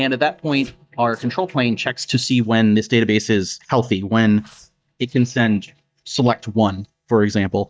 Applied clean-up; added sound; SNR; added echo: neural mask model DeepFilterNet 3.